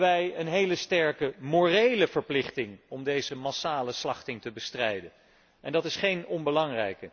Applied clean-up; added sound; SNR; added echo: none; none; none; none.